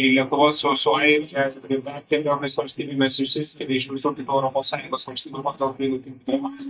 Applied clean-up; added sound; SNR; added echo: neural mask model DeepFilterNet 3.